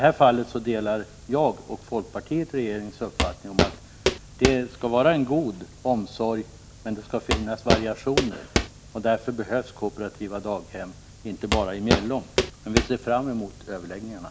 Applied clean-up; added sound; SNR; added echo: none; Walk, footsteps; 0 dB; none.